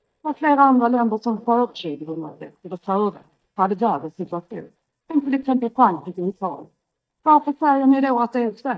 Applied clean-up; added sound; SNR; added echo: neural mask model DeepFilterNet 3.